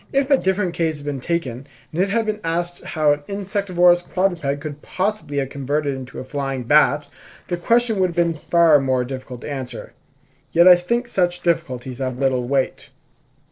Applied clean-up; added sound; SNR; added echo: neural separator model SepFormer DNS4.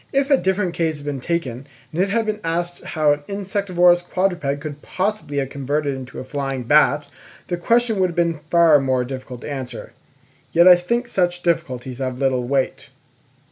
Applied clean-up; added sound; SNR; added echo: none; none; none; none.